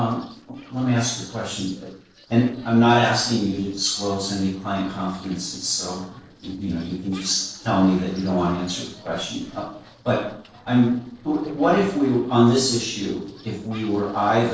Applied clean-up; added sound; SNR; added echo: neural separator model SepFormer DNS4.